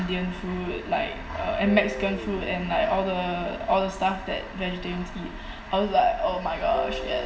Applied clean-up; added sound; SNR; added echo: none; Guitar; 15 dB; reverberation time 0.4 s.